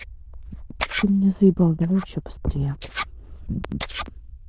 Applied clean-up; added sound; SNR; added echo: neural diffusion model UNIVERSE++.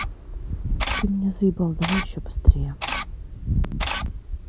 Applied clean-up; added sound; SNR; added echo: none; Camera; 8 dB; none.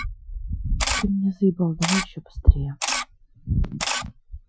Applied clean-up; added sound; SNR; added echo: classical method Wiener filter.